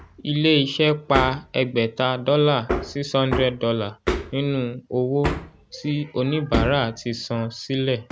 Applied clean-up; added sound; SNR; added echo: none; Hammer; 8 dB; none.